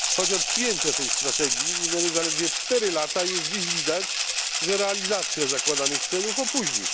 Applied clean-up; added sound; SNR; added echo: none; Rattle (instrument); -3 dB; none.